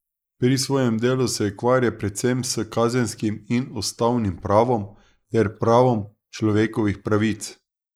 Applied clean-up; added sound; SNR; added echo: neural mask model Resemble Enhance denoiser.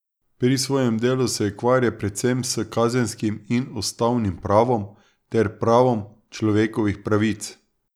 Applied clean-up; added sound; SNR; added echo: none; none; none; none.